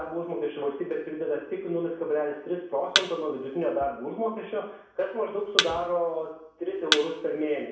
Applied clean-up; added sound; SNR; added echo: none; Thump, thud; 1 dB; reverberation time 0.7 s.